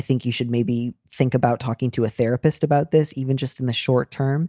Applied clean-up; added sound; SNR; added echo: none; none; none; none.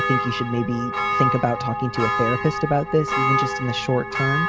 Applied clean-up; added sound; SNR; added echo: none; Church bell; 1 dB; none.